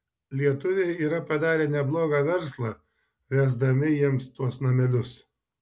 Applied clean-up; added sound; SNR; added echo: none; none; none; none.